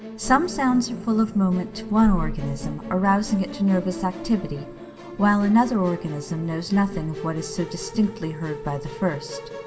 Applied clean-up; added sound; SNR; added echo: none; Musical instrument; 13 dB; reverberation time 2.0 s.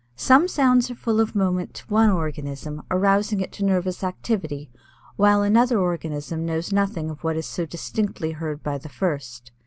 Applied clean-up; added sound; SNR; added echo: none; none; none; none.